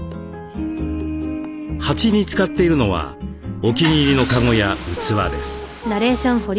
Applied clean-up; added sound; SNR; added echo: none; Car; 12 dB; none.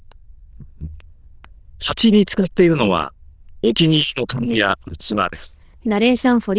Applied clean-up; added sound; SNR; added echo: neural diffusion model UNIVERSE++.